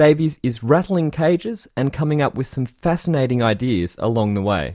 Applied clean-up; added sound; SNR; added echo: none; none; none; none.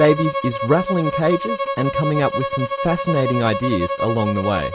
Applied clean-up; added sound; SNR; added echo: none; Bowed string instrument; 4 dB; none.